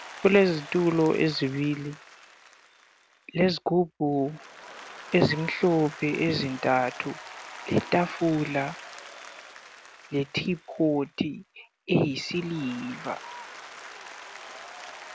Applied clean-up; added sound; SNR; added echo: none; Applause; 17 dB; none.